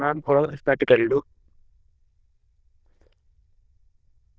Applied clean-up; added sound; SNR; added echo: neural diffusion model UNIVERSE++.